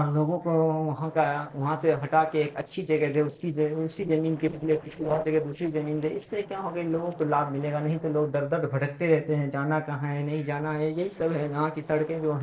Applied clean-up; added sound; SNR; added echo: neural separator model SepFormer DNS4.